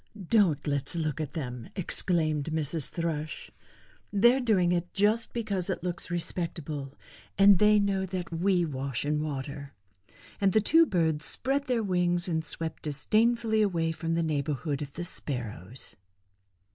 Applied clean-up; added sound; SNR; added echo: none; none; none; none.